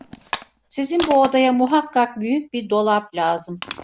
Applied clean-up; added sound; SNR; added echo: none; Crushing; 14 dB; none.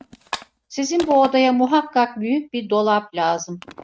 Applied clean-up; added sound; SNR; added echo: neural mask model RNNoise.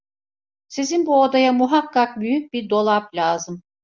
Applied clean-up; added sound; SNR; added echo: none; none; none; none.